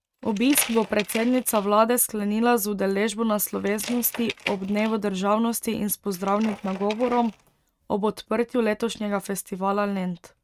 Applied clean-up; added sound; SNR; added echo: neural mask model RNNoise.